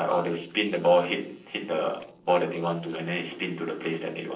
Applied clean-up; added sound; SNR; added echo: neural separator model SepFormer DNS4.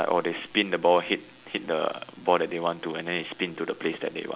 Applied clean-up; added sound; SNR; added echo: none; none; none; none.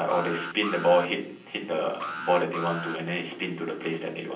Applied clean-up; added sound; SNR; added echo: none; Alarm; 10 dB; reverberation time 0.6 s.